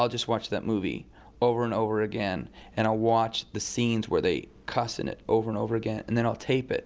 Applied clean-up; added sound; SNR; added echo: none; none; none; none.